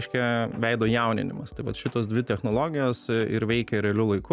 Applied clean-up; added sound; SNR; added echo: none; none; none; none.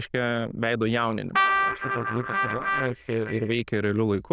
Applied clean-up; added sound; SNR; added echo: neural diffusion model UNIVERSE++.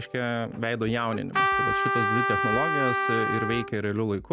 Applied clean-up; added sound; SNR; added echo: none; Trumpet; -2 dB; none.